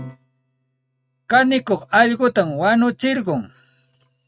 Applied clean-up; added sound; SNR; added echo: neural mask model RNNoise.